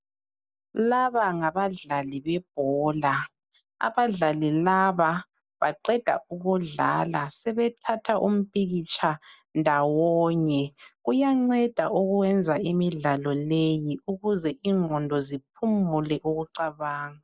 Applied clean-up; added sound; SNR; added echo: none; none; none; none.